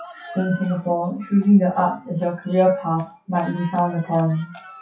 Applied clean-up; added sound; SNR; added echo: classical method WPE with log-MMSE.